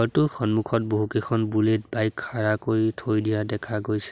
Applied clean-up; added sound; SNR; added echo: none; none; none; none.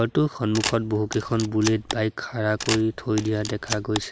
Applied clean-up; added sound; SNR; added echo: none; Camera; 9 dB; none.